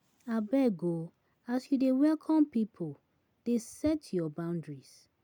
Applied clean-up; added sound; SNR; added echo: none; none; none; none.